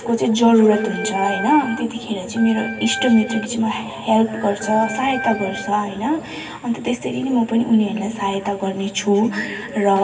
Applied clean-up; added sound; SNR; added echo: none; Organ; 10 dB; reverberation time 1.9 s.